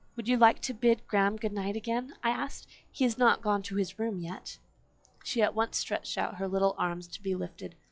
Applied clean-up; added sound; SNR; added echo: classical method log-MMSE.